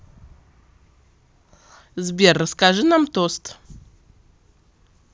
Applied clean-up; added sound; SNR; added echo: none; none; none; none.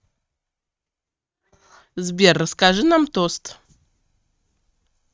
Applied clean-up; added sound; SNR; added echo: neural mask model RNNoise.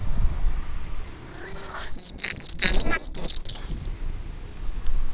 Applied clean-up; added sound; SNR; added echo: neural separator model SepFormer DNS4.